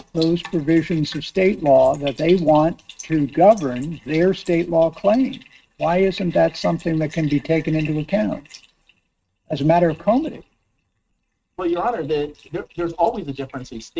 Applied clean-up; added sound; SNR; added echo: neural mask model RNNoise.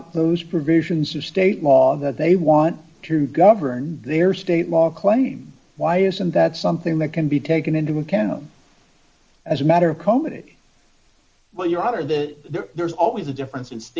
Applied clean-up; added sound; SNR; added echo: none; none; none; none.